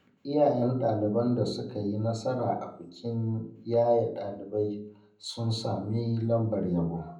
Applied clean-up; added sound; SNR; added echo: none; none; none; reverberation time 0.6 s.